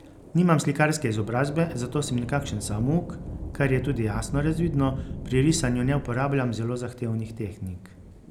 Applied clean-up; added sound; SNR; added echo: none; Thunder / Rain; 11 dB; none.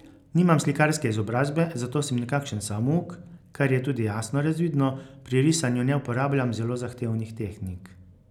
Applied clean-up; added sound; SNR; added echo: none; none; none; none.